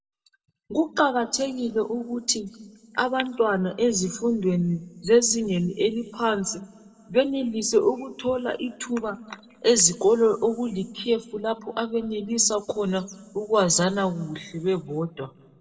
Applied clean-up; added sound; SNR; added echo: none; none; none; reverberation time 1.1 s.